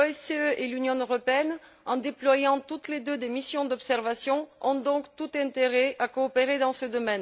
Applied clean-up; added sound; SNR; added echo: none; none; none; none.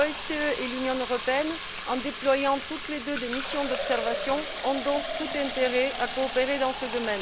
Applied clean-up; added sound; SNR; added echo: none; Fill (with liquid); 5 dB; none.